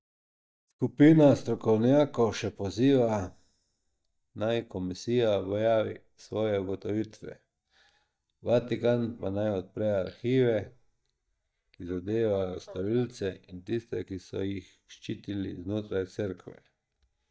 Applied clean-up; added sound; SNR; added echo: neural mask model DeepFilterNet 3.